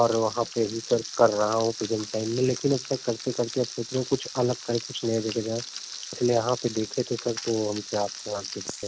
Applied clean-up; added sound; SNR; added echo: none; Frying (food); 11 dB; none.